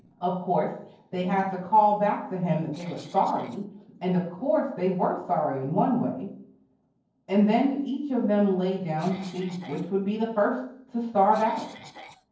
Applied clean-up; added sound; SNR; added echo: neural separator model SepFormer DNS4.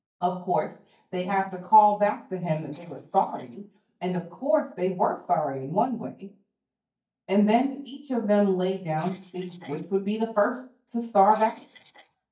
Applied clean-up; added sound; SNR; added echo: neural mask model DeepFilterNet 3.